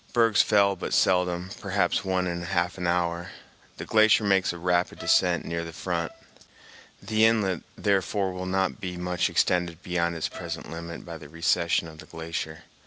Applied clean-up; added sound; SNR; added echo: none; Bowed string instrument; 18 dB; none.